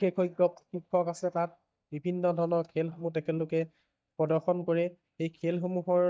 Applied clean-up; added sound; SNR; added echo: neural mask model DeepFilterNet 3.